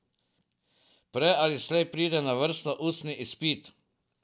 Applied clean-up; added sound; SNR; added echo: none; none; none; none.